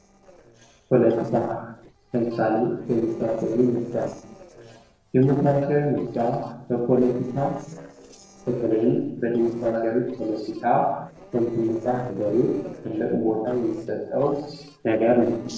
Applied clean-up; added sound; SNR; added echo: neural separator model SepFormer DNS4.